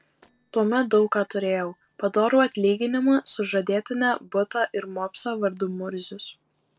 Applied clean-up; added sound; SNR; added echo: neural separator model SepFormer DNS4.